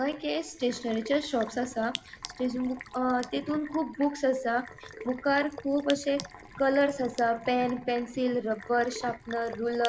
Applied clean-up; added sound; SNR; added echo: none; Sink (filling or washing); 16 dB; none.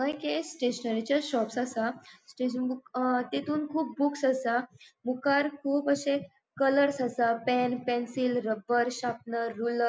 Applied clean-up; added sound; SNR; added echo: none; none; none; none.